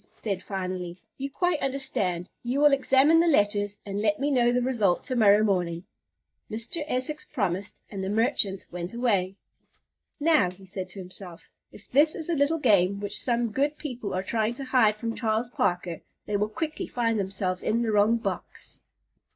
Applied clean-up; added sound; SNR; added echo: neural mask model DeepFilterNet 3.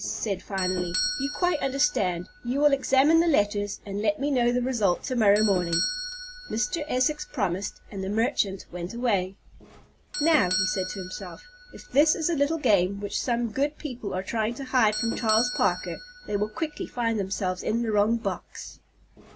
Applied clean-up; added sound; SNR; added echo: none; Doorbell; 11 dB; none.